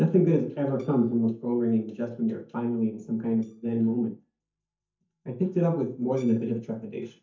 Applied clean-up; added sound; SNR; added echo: neural mask model DeepFilterNet 3.